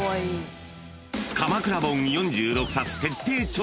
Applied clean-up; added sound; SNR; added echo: none; none; none; none.